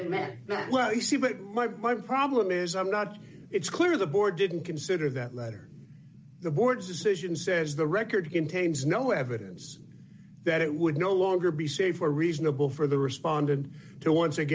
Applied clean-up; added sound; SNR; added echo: none; none; none; none.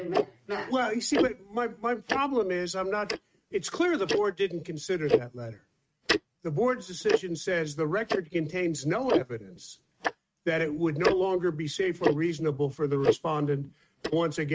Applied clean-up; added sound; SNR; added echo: neural mask model RNNoise.